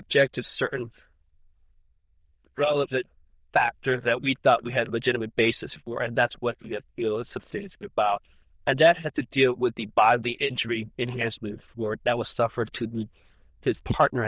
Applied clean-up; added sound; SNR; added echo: neural diffusion model UNIVERSE++.